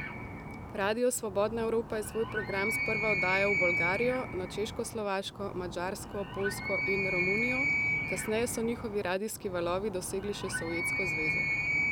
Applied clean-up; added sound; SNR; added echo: none; Animal; 1 dB; none.